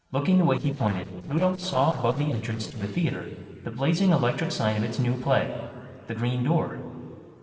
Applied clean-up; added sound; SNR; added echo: neural separator model SepFormer DNS4.